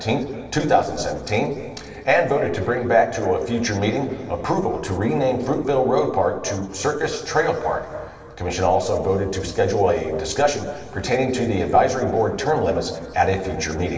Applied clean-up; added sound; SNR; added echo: none; none; none; reverberation time 2.7 s.